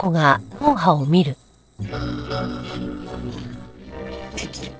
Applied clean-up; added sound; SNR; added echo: neural separator model SepFormer DNS4.